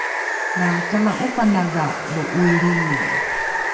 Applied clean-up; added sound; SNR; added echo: none; Water; 2 dB; reverberation time 0.7 s.